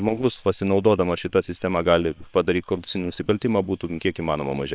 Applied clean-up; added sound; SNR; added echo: neural separator model SepFormer WHAM!.